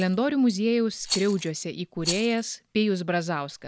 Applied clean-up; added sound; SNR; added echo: none; Rattle; 12 dB; none.